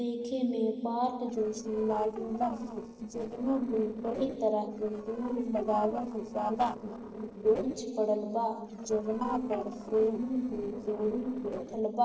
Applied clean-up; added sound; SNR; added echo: neural separator model SepFormer DNS4.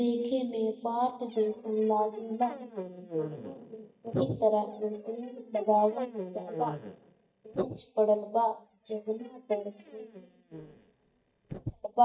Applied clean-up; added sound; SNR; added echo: neural mask model DeepFilterNet 3.